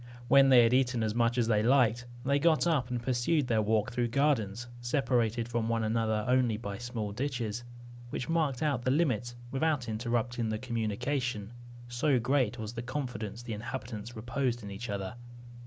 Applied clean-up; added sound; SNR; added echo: none; none; none; none.